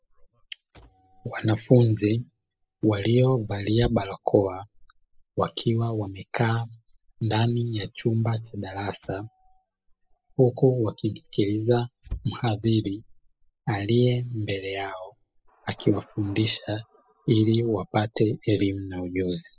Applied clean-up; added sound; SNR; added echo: classical method spectral subtraction.